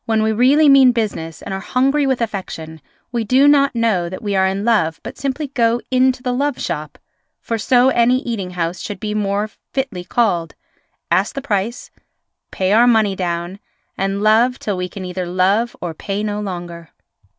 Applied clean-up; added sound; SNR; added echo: none; none; none; none.